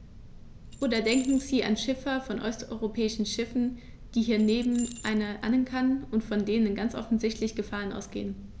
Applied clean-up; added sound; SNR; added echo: none; Keys jangling; 18 dB; none.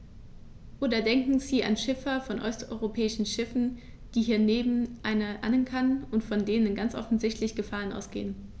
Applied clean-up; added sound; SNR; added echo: none; none; none; none.